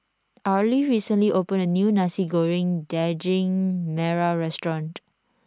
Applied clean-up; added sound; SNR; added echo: none; none; none; none.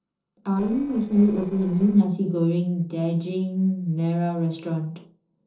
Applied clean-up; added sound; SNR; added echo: neural separator model SepFormer DNS4.